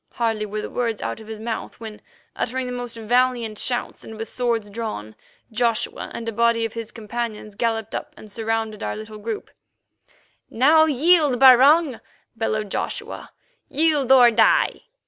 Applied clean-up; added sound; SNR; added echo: none; none; none; none.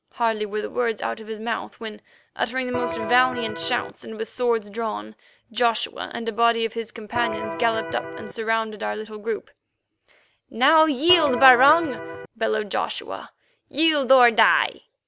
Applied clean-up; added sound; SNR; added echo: none; Electric guitar; 7 dB; none.